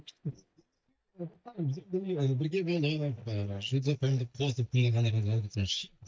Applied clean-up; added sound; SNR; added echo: neural mask model DeepFilterNet 3.